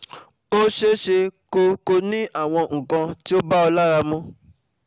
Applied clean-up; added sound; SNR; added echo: none; none; none; none.